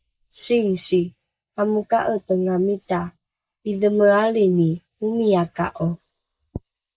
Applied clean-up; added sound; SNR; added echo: neural mask model Resemble Enhance denoiser.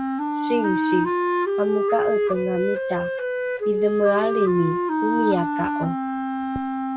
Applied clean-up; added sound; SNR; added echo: none; Wind instrument, woodwind instrument; -2 dB; none.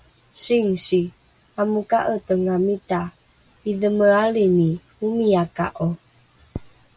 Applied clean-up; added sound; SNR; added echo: none; none; none; none.